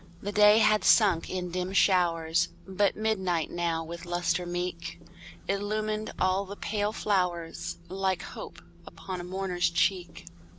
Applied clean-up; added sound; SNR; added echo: none; Bus / Engine; 18 dB; none.